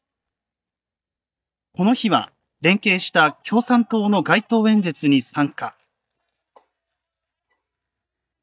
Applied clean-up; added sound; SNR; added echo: neural mask model DeepFilterNet 3.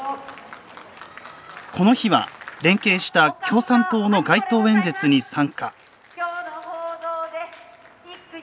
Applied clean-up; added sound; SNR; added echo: none; none; none; none.